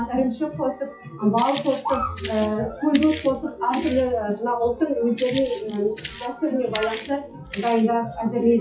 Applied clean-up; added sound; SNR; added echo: classical method WPE with log-MMSE.